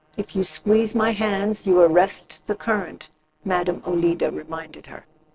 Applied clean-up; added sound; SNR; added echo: neural separator model SepFormer DNS4.